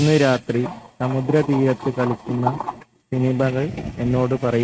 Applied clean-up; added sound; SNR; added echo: neural mask model RNNoise.